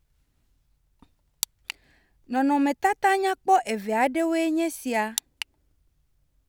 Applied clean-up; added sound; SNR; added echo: none; none; none; none.